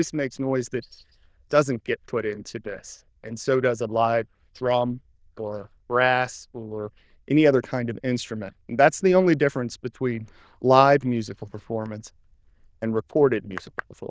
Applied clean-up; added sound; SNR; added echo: neural diffusion model UNIVERSE++.